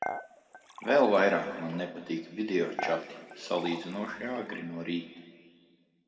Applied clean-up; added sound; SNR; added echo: none; Dishes, pots, and pans / Chink, clink; 11 dB; reverberation time 1.8 s.